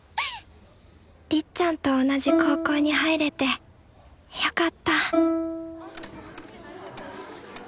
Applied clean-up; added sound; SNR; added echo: none; Plucked string instrument; 1 dB; none.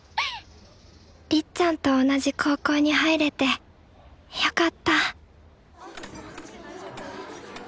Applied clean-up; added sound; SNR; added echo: none; none; none; none.